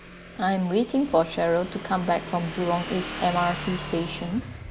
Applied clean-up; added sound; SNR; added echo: none; Motorcycle / Engine; 10 dB; none.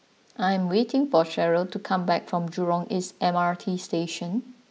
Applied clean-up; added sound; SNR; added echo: none; none; none; none.